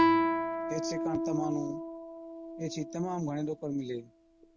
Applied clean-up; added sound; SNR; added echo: none; Guitar; -4 dB; none.